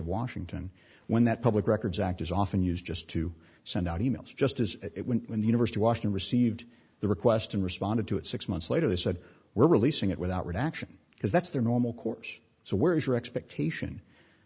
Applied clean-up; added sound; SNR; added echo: none; none; none; none.